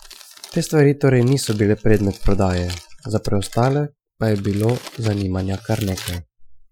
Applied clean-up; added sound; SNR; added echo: classical method Wiener filter.